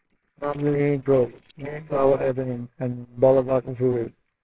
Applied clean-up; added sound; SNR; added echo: neural separator model SepFormer WHAMR!.